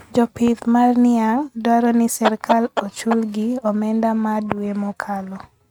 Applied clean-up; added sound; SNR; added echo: neural mask model RNNoise.